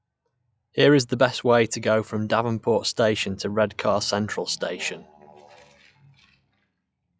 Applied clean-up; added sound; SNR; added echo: classical method log-MMSE.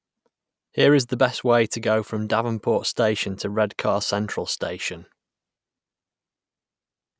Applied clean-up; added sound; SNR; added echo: none; none; none; none.